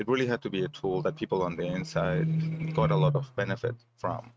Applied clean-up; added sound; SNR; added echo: neural mask model RNNoise.